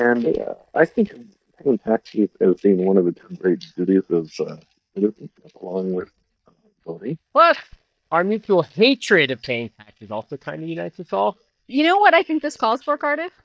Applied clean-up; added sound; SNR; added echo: neural mask model DeepFilterNet 3.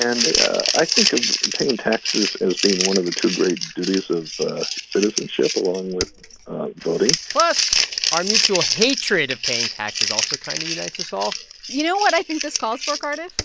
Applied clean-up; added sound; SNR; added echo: none; Crumpling, crinkling; 1 dB; none.